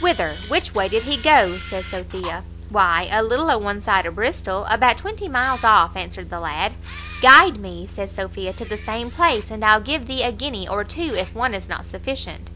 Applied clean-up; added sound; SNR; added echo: none; Camera; 16 dB; none.